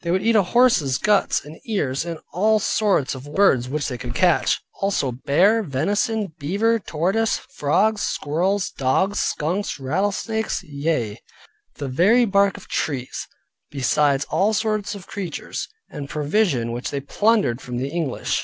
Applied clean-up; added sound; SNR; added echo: none; none; none; none.